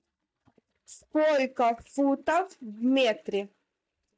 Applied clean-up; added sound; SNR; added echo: neural mask model DeepFilterNet 3.